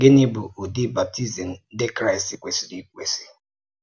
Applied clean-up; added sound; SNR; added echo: none; none; none; none.